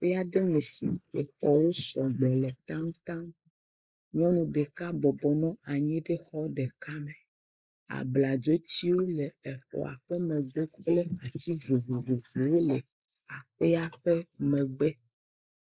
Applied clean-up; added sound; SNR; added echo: neural mask model Resemble Enhance denoiser.